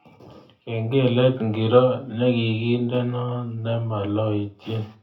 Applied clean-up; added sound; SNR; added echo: none; none; none; reverberation time 0.3 s.